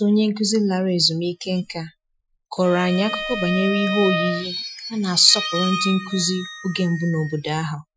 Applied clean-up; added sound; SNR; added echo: classical method Wiener filter.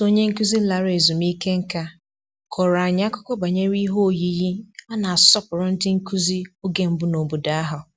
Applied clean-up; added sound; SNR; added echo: none; none; none; none.